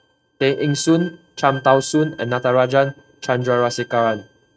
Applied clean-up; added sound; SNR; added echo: neural mask model RNNoise.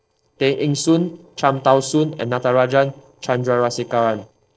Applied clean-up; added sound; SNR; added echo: neural separator model SepFormer DNS4.